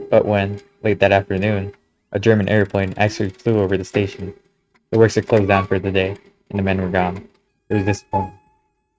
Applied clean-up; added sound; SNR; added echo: neural mask model RNNoise.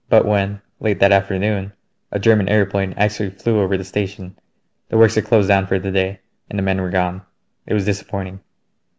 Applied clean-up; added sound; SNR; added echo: none; none; none; none.